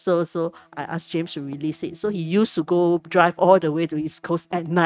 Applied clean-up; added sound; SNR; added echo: neural mask model RNNoise.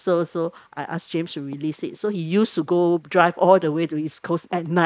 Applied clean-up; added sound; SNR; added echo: neural mask model Resemble Enhance denoiser.